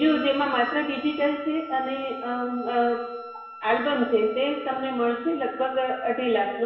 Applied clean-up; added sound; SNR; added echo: none; Wind instrument, woodwind instrument; 15 dB; reverberation time 1.0 s.